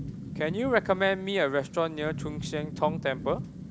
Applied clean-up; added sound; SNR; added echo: none; Rain / Thunderstorm; 8 dB; none.